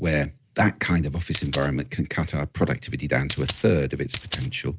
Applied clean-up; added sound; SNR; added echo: none; Coin (dropping); 11 dB; none.